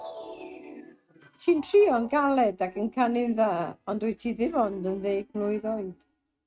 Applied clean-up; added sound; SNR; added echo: neural mask model RNNoise.